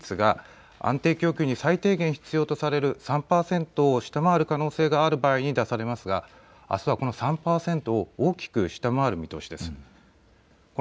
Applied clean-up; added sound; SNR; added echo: none; none; none; none.